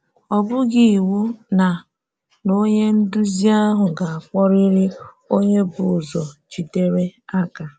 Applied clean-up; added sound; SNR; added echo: none; none; none; none.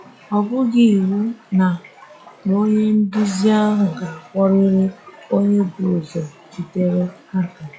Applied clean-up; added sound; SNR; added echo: classical method log-MMSE.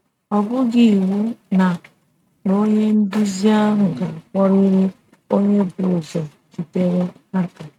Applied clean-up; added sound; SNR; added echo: neural mask model RNNoise.